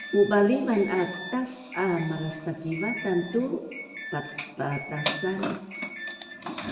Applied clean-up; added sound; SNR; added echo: none; Doorbell; 6 dB; reverberation time 1.0 s.